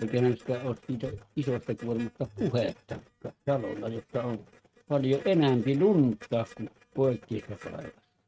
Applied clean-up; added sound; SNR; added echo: neural mask model RNNoise.